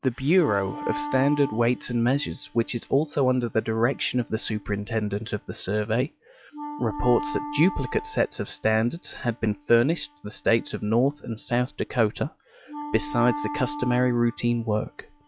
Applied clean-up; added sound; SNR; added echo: classical method log-MMSE.